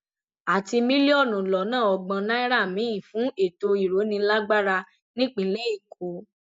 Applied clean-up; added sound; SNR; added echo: none; none; none; none.